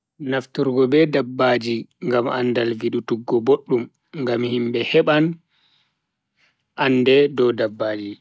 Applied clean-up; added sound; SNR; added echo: none; none; none; none.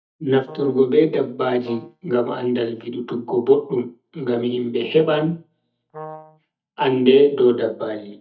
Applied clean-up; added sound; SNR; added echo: neural mask model DeepFilterNet 3.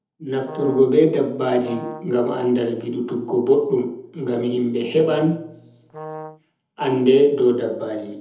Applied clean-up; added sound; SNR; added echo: none; Brass instrument; 15 dB; reverberation time 0.7 s.